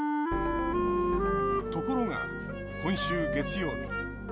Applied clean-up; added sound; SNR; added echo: none; Wind instrument, woodwind instrument; -2 dB; none.